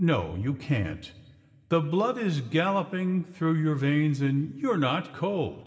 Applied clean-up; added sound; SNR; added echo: none; none; none; reverberation time 1.3 s.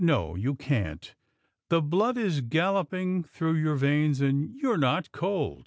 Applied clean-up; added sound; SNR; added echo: none; none; none; none.